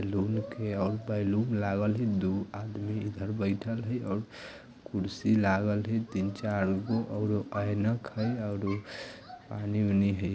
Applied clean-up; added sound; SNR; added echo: none; none; none; none.